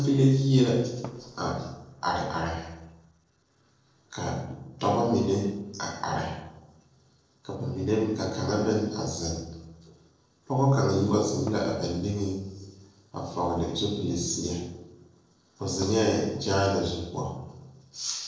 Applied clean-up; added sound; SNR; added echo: neural separator model SepFormer DNS4.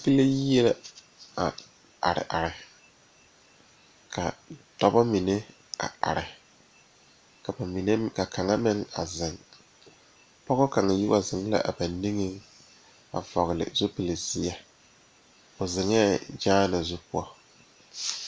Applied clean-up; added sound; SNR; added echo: none; none; none; none.